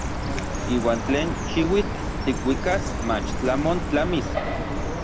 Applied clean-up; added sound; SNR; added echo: none; Chirp, tweet; 1 dB; none.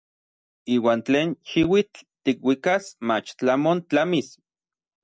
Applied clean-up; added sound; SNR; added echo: none; none; none; none.